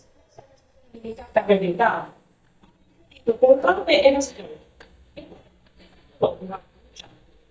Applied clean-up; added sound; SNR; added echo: neural mask model DeepFilterNet 3.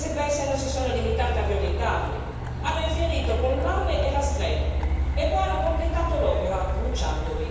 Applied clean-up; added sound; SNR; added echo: none; Truck; -1 dB; reverberation time 1.2 s.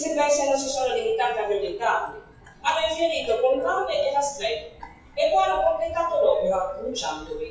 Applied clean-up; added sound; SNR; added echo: classical method WPE with log-MMSE.